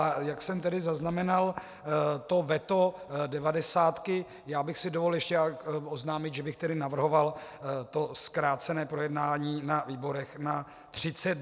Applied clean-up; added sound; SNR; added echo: none; none; none; none.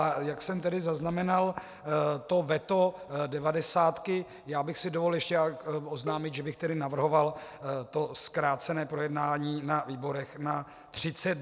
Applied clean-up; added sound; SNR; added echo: none; Bowed string instrument; 16 dB; none.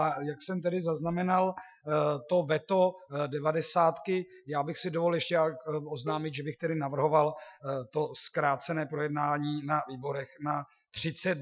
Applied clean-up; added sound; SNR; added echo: classical method Wiener filter.